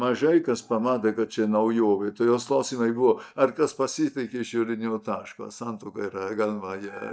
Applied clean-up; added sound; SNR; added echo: neural mask model DeepFilterNet 3.